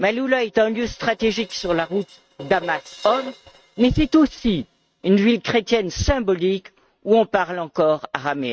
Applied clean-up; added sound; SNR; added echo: neural mask model RNNoise.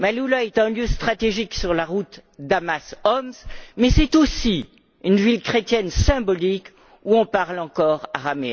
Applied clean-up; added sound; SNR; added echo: none; none; none; none.